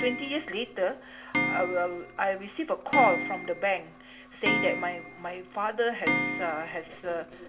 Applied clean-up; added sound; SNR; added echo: none; Clock; 3 dB; reverberation time 0.4 s.